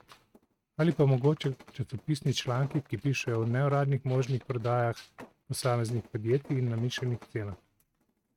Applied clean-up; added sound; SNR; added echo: neural mask model RNNoise.